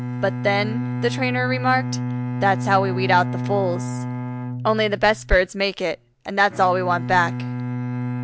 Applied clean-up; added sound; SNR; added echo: none; Bowed string instrument; 5 dB; none.